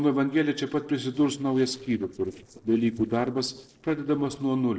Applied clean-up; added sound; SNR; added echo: neural separator model SepFormer DNS4.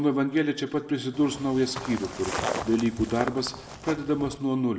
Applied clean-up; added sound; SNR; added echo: none; Walk, footsteps; 8 dB; reverberation time 1.1 s.